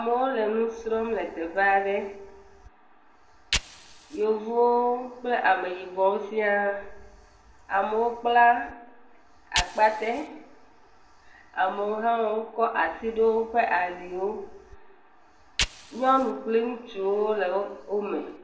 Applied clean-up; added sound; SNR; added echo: none; Fire; 14 dB; reverberation time 0.6 s.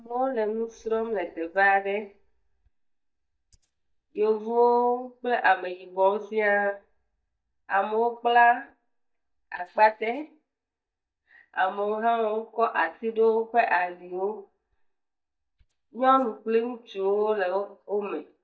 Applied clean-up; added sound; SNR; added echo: neural mask model DeepFilterNet 3.